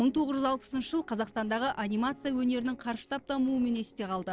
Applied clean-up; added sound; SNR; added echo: neural separator model SepFormer DNS4.